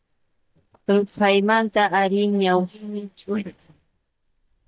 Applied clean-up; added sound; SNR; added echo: neural mask model DeepFilterNet 3.